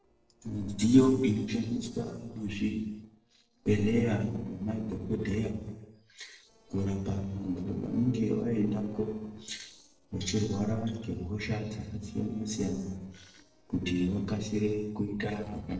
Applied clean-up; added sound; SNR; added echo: neural separator model SepFormer DNS4.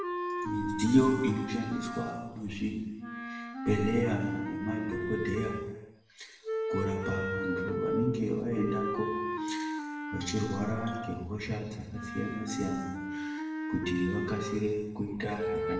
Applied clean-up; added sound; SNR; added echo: none; Wind instrument, woodwind instrument; 3 dB; reverberation time 1.1 s.